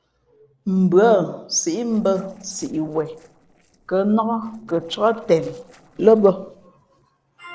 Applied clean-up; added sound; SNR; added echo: neural separator model SepFormer DNS4.